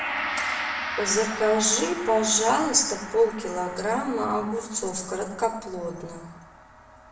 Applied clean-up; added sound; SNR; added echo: none; Gong; 8 dB; reverberation time 0.7 s.